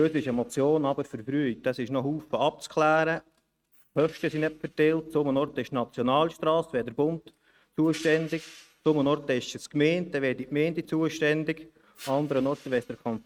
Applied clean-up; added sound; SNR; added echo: neural mask model RNNoise.